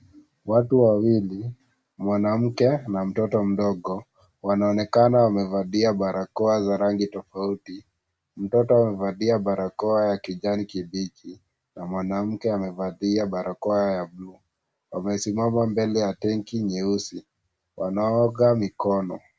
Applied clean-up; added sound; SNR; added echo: none; none; none; none.